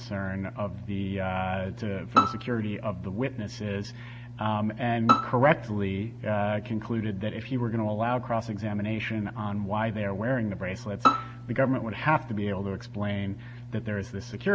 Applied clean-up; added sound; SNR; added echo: none; Bowed string instrument; 0 dB; none.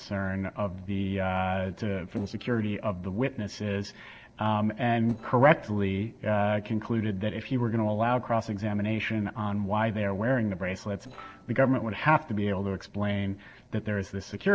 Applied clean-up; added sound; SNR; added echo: neural separator model SepFormer DNS4.